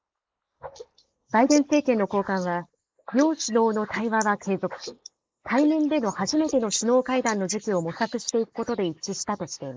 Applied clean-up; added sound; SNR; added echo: neural mask model Resemble Enhance denoiser.